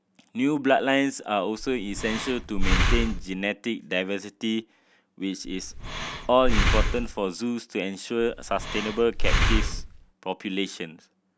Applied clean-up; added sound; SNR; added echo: none; Breathing; -3 dB; none.